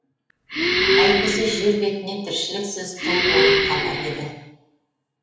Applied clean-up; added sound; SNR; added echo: none; Breathing; -4 dB; reverberation time 0.9 s.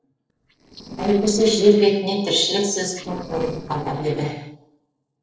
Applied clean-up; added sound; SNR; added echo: neural separator model SepFormer DNS4.